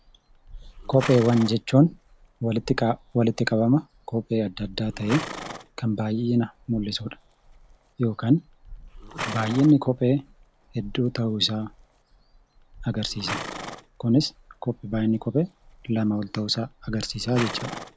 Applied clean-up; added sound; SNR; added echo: none; Livestock, farm animals, working animals; 15 dB; none.